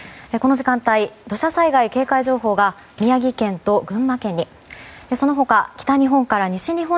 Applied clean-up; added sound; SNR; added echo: none; none; none; none.